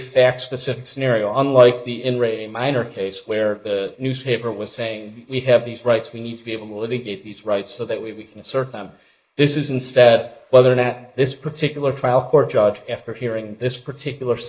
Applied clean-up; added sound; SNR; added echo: neural mask model Resemble Enhance denoiser.